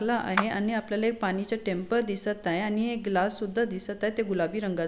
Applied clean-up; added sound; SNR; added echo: none; Clapping; 8 dB; none.